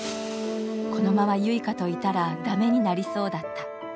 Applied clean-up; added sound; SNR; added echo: none; none; none; none.